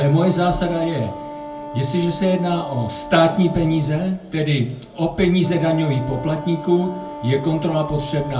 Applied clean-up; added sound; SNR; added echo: none; Wind instrument, woodwind instrument; 13 dB; reverberation time 0.3 s.